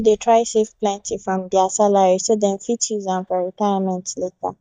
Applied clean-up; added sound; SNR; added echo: neural mask model DeepFilterNet 3.